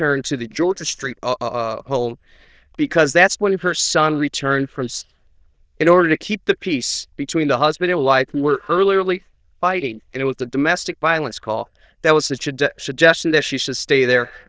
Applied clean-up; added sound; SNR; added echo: neural diffusion model UNIVERSE++.